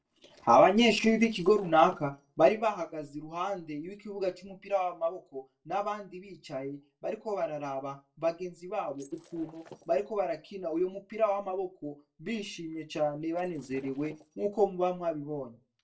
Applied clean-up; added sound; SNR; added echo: neural separator model SepFormer DNS4.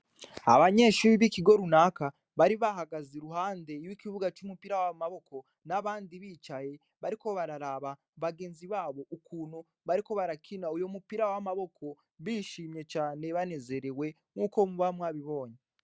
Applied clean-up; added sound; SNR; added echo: none; none; none; none.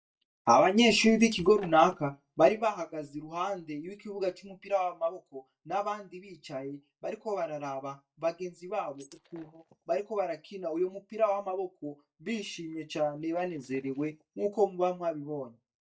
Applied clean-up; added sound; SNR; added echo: neural mask model DeepFilterNet 3.